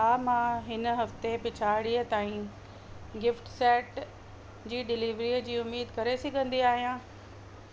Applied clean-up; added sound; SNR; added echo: none; none; none; none.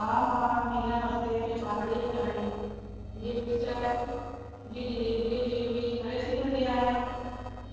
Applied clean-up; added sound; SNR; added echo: neural separator model SepFormer DNS4.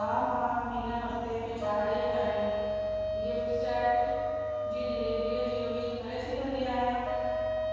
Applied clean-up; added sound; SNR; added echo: none; Wind instrument, woodwind instrument; 1 dB; reverberation time 2.1 s.